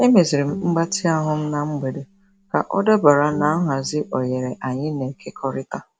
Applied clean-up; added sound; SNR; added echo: none; Bowed string instrument; 17 dB; none.